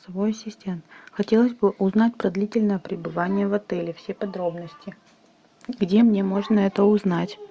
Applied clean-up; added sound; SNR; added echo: none; none; none; none.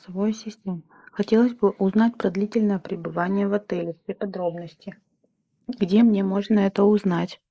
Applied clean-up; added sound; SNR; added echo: neural mask model Resemble Enhance denoiser.